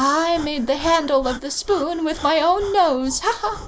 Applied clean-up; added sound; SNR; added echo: neural mask model Resemble Enhance denoiser.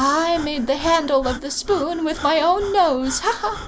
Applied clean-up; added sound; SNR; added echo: none; Breathing; 16 dB; none.